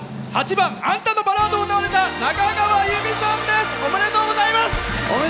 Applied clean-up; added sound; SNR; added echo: none; none; none; none.